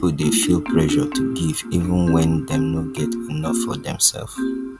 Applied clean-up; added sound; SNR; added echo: none; Marimba, xylophone; 3 dB; none.